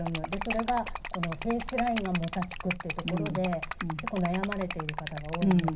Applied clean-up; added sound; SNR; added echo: none; Liquid; 6 dB; reverberation time 0.5 s.